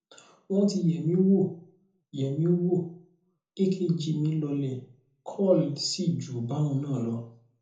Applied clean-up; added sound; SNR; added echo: none; none; none; reverberation time 0.5 s.